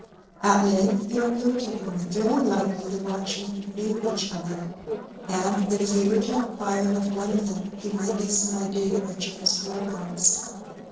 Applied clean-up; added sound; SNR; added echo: neural separator model SepFormer DNS4.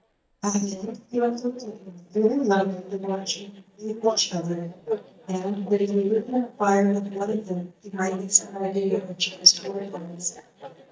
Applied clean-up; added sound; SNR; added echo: neural mask model DeepFilterNet 3.